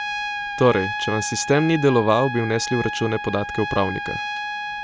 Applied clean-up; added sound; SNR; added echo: none; Trumpet; 7 dB; none.